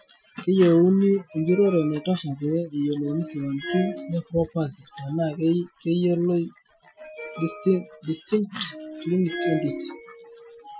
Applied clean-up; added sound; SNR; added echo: classical method Wiener filter.